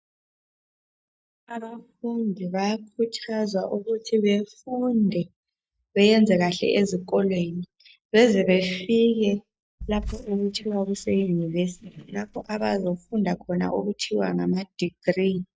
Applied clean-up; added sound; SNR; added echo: neural mask model DeepFilterNet 3.